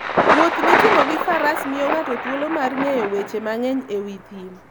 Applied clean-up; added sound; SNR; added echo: none; Thunder; -1 dB; none.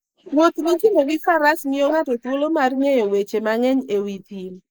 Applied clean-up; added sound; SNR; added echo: neural mask model Resemble Enhance denoiser.